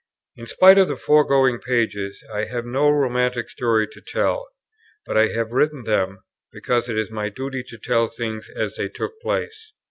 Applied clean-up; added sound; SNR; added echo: none; none; none; none.